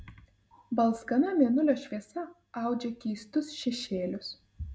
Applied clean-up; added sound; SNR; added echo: none; none; none; none.